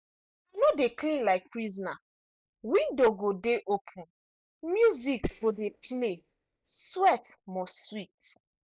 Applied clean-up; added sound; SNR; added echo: neural mask model DeepFilterNet 3.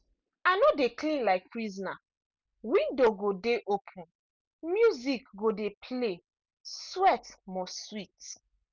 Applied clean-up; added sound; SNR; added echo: none; none; none; none.